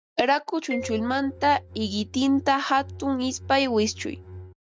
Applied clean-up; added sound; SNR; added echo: neural mask model RNNoise.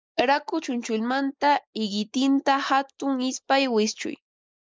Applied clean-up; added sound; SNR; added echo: neural mask model Resemble Enhance denoiser.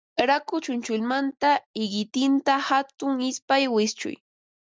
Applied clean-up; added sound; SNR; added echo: none; none; none; none.